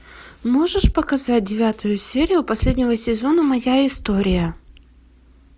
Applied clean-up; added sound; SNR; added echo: none; none; none; none.